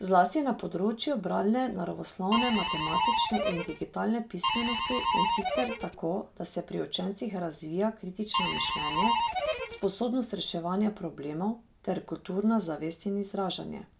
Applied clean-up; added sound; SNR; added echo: none; Harmonica; -1 dB; none.